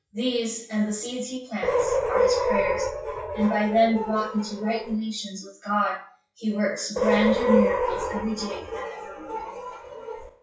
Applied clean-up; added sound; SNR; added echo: classical method WPE with log-MMSE.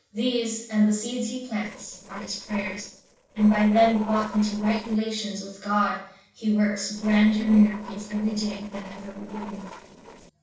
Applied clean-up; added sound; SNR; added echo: neural separator model SepFormer DNS4.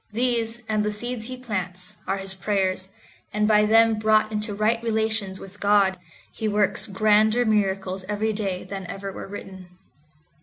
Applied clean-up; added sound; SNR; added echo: none; none; none; none.